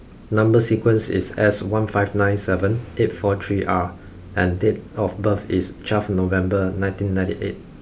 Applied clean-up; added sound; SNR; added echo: none; none; none; none.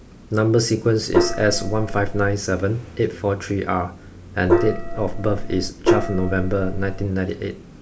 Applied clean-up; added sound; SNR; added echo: none; Gong; 0 dB; none.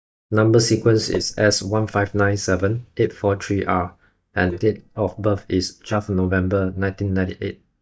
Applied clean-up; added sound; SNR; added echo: neural mask model DeepFilterNet 3.